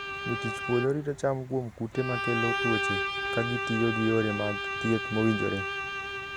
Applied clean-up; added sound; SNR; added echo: none; Bowed string instrument; 3 dB; none.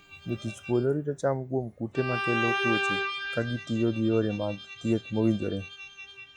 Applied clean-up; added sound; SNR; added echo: classical method log-MMSE.